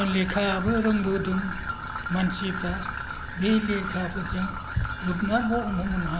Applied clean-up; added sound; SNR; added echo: none; Trickle, dribble / Traffic noise, roadway noise; 5 dB; none.